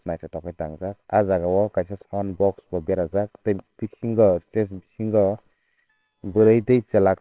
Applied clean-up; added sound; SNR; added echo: neural separator model SepFormer WHAMR!.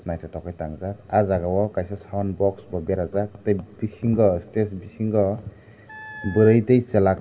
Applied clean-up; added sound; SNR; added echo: none; Wind instrument, woodwind instrument; 17 dB; reverberation time 1.6 s.